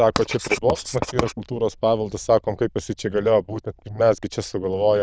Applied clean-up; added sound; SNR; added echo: neural diffusion model UNIVERSE++.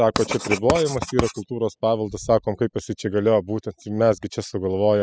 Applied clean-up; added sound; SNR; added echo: classical method spectral subtraction.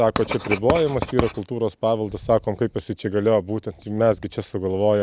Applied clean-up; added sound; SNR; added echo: none; Writing; 7 dB; none.